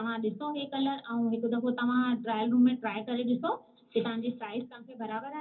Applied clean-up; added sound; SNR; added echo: none; none; none; reverberation time 0.3 s.